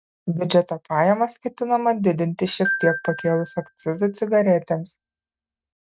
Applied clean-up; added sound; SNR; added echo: neural mask model RNNoise.